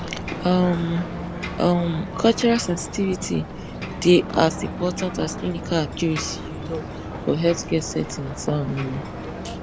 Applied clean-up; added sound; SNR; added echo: none; Ocean; 8 dB; none.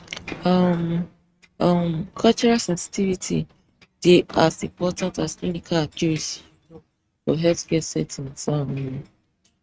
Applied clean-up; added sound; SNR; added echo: neural mask model RNNoise.